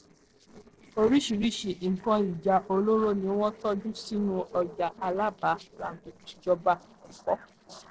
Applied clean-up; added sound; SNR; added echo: neural separator model SepFormer DNS4.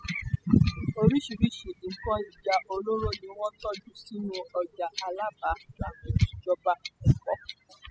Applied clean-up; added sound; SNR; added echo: classical method spectral subtraction.